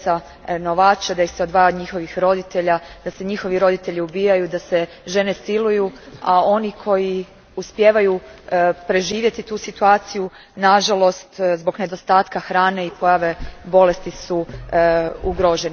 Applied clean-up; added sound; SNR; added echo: none; none; none; none.